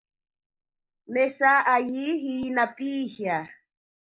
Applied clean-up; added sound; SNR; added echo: neural mask model Resemble Enhance denoiser.